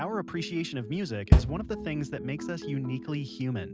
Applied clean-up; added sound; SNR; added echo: none; Bass drum; -4 dB; none.